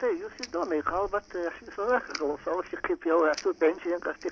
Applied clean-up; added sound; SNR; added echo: none; Crackle; 19 dB; none.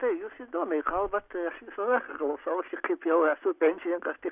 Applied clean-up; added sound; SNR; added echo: none; none; none; none.